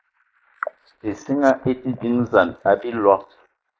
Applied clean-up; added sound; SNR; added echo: neural mask model Resemble Enhance denoiser.